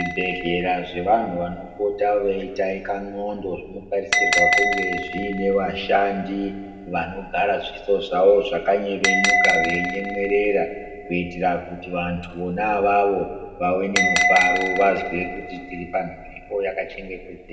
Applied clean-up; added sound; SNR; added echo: none; Bell; 3 dB; reverberation time 1.7 s.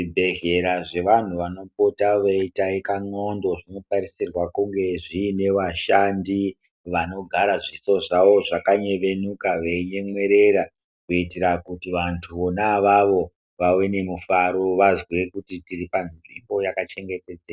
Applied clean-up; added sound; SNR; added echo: none; none; none; none.